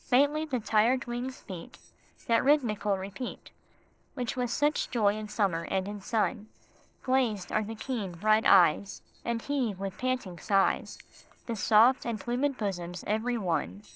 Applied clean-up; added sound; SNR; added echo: neural separator model SepFormer DNS4.